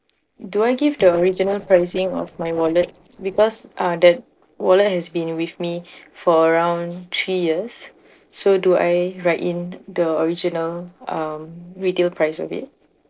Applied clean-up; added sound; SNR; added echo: neural separator model SepFormer DNS4.